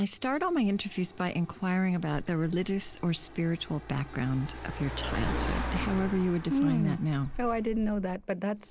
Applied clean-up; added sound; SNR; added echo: none; Car; 9 dB; none.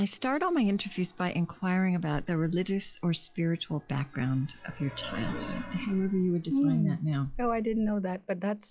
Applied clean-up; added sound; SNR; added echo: classical method log-MMSE.